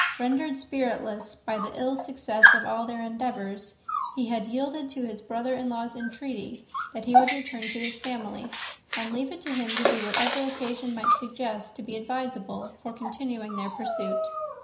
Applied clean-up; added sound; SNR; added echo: none; Dog; -2 dB; reverberation time 0.5 s.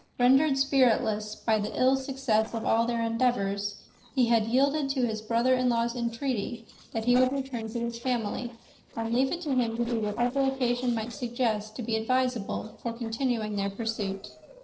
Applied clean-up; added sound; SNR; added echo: neural separator model SepFormer DNS4.